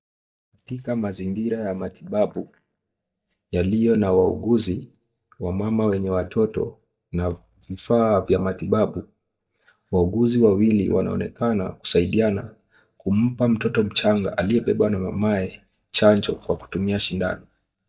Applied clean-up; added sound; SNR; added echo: neural mask model DeepFilterNet 3.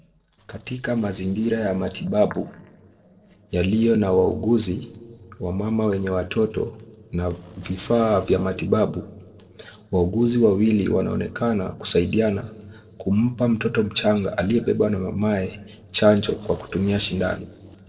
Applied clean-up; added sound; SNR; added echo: neural separator model SepFormer DNS4.